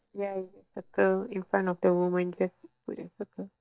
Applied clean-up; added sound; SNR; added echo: neural mask model DeepFilterNet 3.